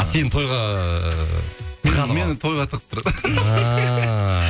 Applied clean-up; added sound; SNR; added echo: none; none; none; none.